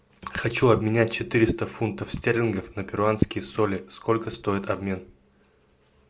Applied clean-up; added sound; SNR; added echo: none; none; none; none.